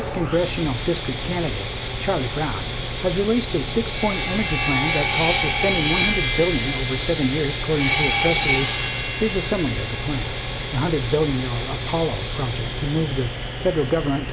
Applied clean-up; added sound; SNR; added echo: none; Sawing; 1 dB; none.